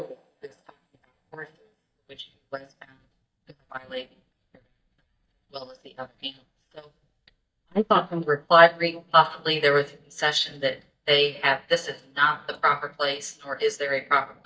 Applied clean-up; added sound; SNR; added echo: neural mask model DeepFilterNet 3.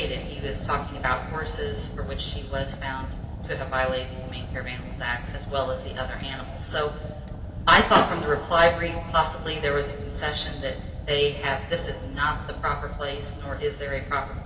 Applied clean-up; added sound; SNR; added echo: none; Fire; 7 dB; reverberation time 1.7 s.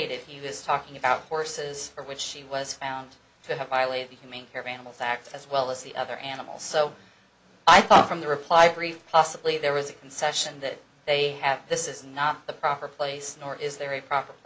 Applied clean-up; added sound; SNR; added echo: none; none; none; none.